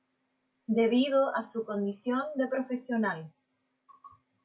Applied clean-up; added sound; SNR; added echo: none; none; none; none.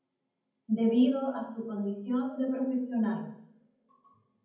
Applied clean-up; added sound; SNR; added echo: none; none; none; reverberation time 0.8 s.